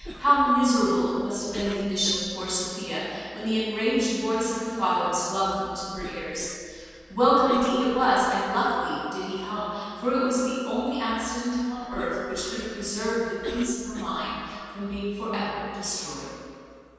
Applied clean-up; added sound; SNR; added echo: none; Cough; 19 dB; reverberation time 2.1 s.